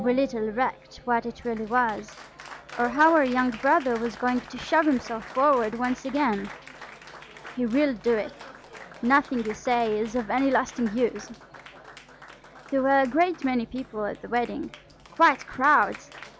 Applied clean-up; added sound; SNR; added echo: none; Applause; 18 dB; none.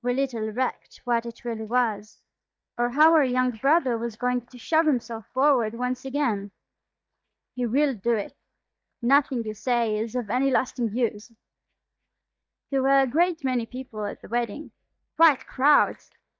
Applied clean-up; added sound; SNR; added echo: neural mask model DeepFilterNet 3.